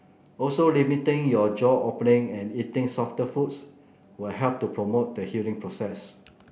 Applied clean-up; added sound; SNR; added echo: none; none; none; none.